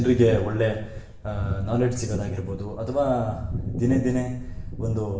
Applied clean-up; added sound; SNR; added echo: none; none; none; reverberation time 0.8 s.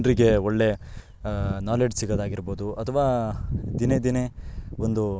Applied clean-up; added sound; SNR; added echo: none; none; none; none.